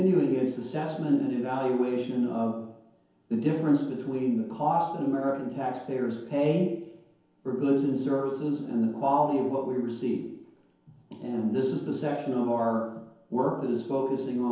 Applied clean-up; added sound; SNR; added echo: none; none; none; reverberation time 0.9 s.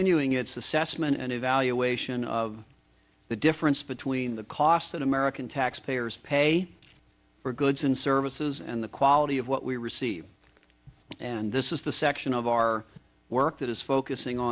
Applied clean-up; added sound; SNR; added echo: none; none; none; none.